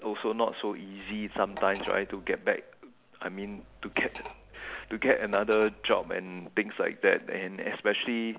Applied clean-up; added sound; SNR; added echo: none; Cutlery, silverware; 16 dB; none.